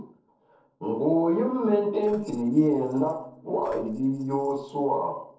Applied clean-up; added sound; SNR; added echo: neural separator model SepFormer DNS4.